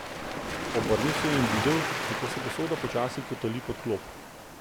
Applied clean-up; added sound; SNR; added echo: none; Waves, surf; 2 dB; none.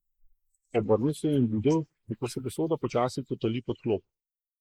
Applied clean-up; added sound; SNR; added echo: neural mask model Resemble Enhance denoiser.